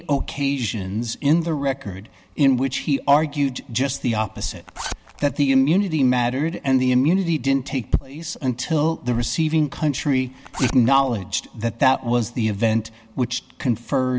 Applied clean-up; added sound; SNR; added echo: none; Zipper (clothing); 14 dB; none.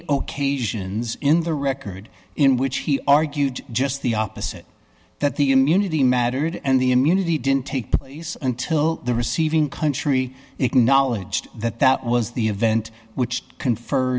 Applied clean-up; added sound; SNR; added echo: none; none; none; none.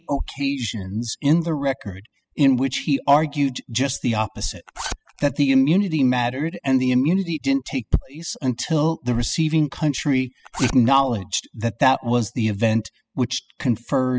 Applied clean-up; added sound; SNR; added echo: classical method spectral subtraction.